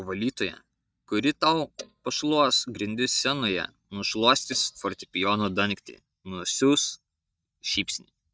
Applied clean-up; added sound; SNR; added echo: neural mask model DeepFilterNet 3.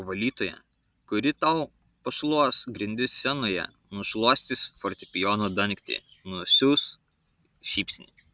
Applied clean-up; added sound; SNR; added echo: none; none; none; none.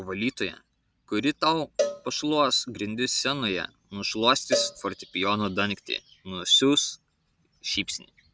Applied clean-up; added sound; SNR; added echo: none; Cowbell; 7 dB; none.